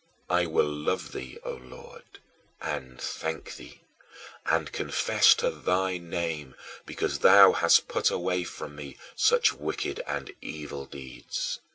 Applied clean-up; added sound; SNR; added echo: none; none; none; none.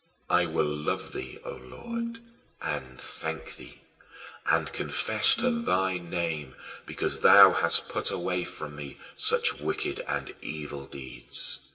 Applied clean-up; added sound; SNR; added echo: none; Brass instrument; 5 dB; reverberation time 2.0 s.